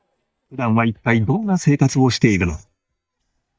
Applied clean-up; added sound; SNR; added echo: neural mask model DeepFilterNet 3.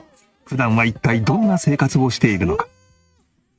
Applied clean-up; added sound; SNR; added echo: neural mask model RNNoise.